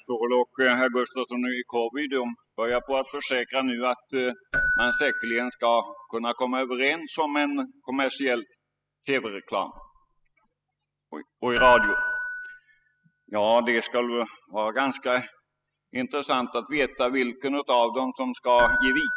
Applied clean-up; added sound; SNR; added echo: classical method spectral subtraction.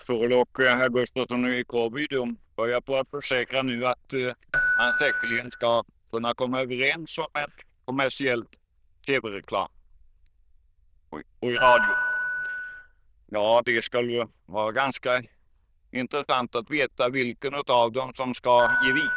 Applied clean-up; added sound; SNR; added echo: neural diffusion model UNIVERSE++.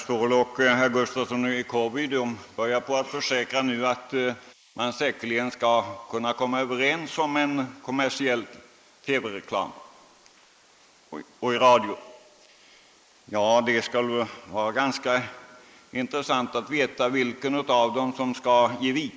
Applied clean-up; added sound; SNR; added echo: neural mask model Resemble Enhance denoiser.